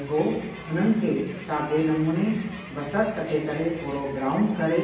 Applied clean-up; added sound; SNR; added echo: none; Crowd; 17 dB; reverberation time 0.9 s.